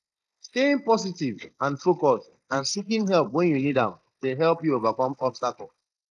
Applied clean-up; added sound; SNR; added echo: neural mask model Resemble Enhance denoiser.